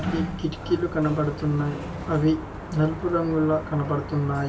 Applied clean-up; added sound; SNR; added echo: none; Sliding door; 8 dB; reverberation time 0.2 s.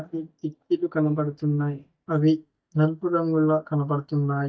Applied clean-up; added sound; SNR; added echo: neural mask model DeepFilterNet 3.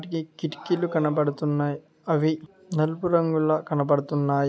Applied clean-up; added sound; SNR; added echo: none; none; none; none.